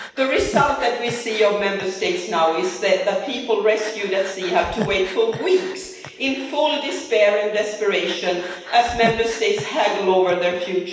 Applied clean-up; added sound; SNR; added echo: none; Breathing; 15 dB; reverberation time 0.9 s.